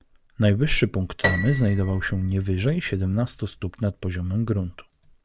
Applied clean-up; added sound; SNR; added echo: none; Piano; 9 dB; none.